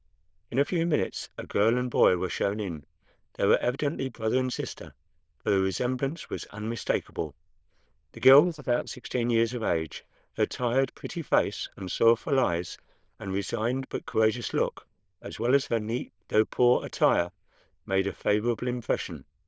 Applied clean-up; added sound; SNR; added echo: neural diffusion model UNIVERSE++.